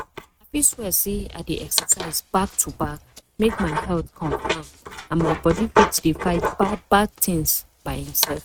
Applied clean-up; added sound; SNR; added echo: neural mask model RNNoise.